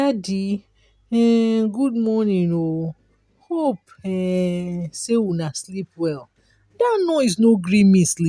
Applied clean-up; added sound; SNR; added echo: none; none; none; none.